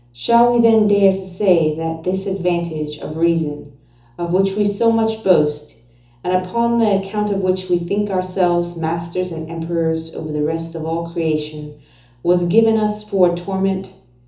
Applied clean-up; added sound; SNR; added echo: none; none; none; reverberation time 0.7 s.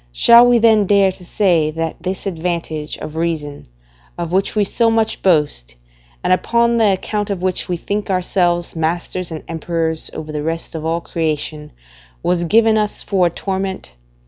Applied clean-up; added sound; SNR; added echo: none; none; none; none.